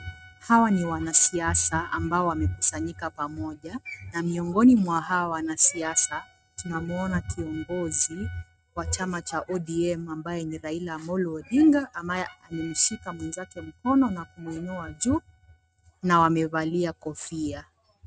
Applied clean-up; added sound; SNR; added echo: neural mask model RNNoise.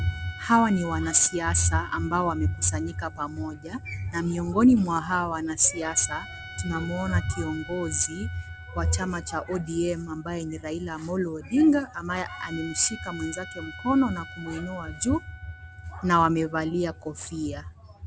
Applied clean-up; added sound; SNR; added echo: none; Trumpet; 19 dB; none.